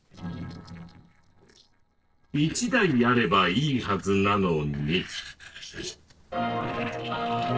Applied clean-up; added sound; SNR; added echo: neural separator model SepFormer DNS4.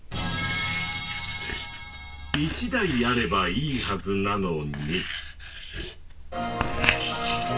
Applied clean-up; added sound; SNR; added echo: none; Writing; 4 dB; reverberation time 0.2 s.